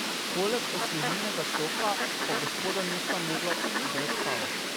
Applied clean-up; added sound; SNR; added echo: none; Fowl; -4 dB; none.